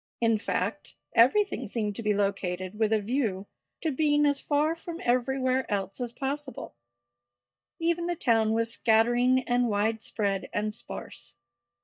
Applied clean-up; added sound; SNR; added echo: neural mask model DeepFilterNet 3.